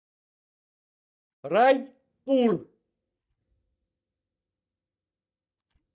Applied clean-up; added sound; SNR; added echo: neural mask model DeepFilterNet 3.